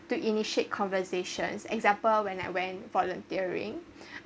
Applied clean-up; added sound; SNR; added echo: none; none; none; none.